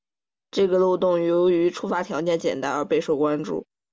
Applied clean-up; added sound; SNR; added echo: none; none; none; none.